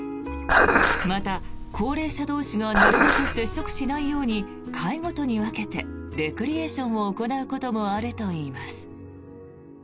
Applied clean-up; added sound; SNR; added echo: none; Dishes, pots, and pans; -4 dB; none.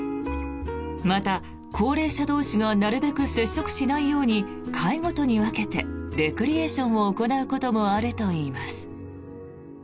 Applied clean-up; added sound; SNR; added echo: none; none; none; none.